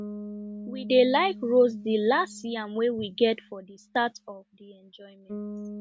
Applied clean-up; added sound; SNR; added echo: none; Bass guitar; 14 dB; none.